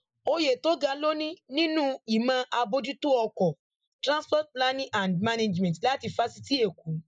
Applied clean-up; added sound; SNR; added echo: neural mask model Resemble Enhance denoiser.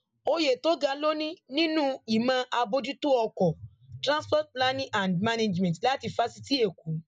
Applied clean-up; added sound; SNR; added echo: none; none; none; none.